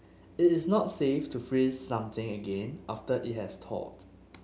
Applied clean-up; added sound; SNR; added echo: none; none; none; none.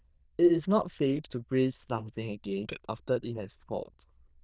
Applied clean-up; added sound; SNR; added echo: neural diffusion model UNIVERSE++.